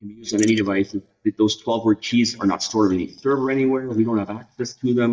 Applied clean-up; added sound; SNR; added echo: neural mask model DeepFilterNet 3.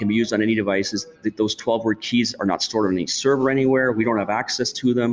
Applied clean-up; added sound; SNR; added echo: none; none; none; none.